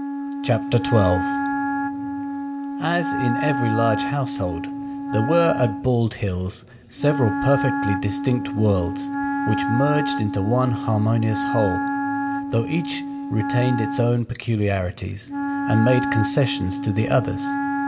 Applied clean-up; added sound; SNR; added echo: none; Wind instrument, woodwind instrument; 3 dB; reverberation time 1.6 s.